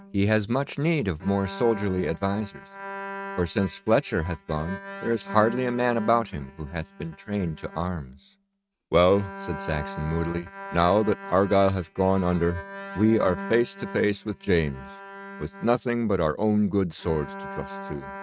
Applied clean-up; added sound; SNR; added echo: neural mask model RNNoise.